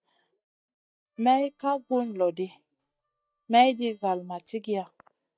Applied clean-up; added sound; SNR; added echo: neural mask model DeepFilterNet 3.